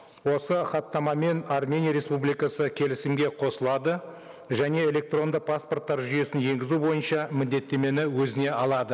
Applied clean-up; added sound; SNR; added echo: none; none; none; none.